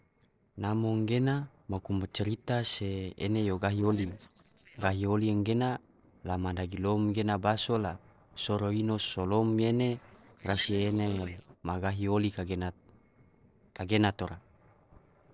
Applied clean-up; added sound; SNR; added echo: neural separator model SepFormer DNS4.